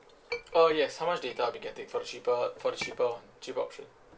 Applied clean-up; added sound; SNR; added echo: none; Chink, clink; 16 dB; none.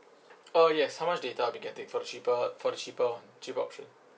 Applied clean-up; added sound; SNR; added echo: none; none; none; none.